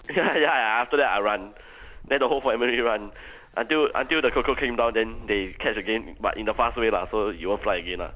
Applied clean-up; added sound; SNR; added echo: none; Wind / Bird; 17 dB; none.